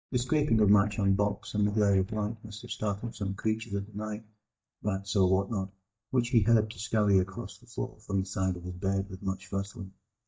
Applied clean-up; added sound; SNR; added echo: neural mask model DeepFilterNet 3.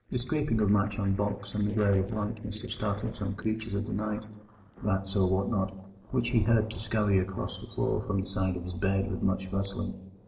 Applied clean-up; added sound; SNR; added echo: neural separator model SepFormer DNS4.